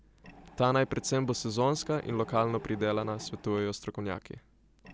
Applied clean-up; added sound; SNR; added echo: none; Mechanisms; 19 dB; none.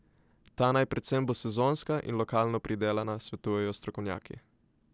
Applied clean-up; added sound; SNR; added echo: none; none; none; none.